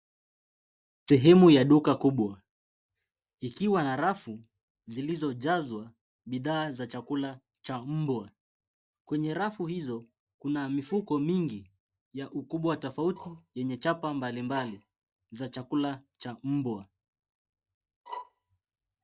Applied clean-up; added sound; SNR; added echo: neural mask model DeepFilterNet 3.